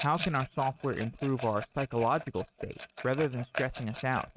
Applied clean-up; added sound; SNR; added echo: neural mask model RNNoise.